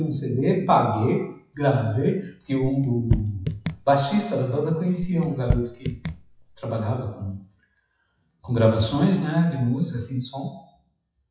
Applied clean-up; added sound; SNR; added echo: classical method WPE with log-MMSE.